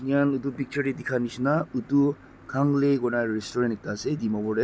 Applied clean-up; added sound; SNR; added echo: none; none; none; none.